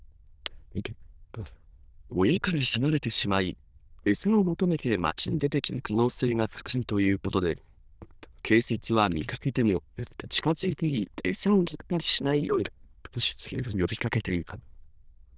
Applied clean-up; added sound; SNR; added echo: neural diffusion model UNIVERSE++.